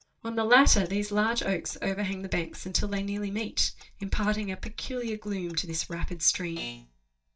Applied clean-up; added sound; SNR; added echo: neural mask model DeepFilterNet 3.